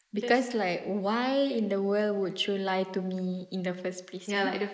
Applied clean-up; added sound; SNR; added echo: neural mask model Resemble Enhance denoiser.